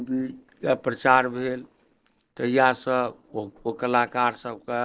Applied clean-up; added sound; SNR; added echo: neural separator model SepFormer DNS4.